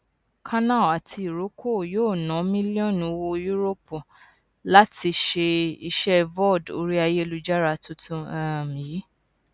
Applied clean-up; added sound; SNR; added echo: none; none; none; none.